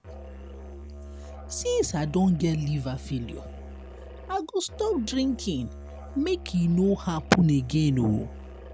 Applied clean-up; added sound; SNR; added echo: none; Musical instrument; 13 dB; none.